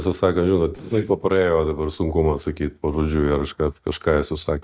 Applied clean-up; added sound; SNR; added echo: neural mask model DeepFilterNet 3.